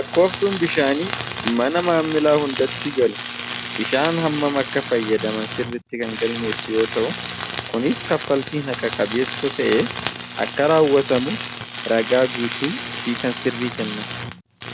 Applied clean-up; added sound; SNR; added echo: none; Tools; 8 dB; none.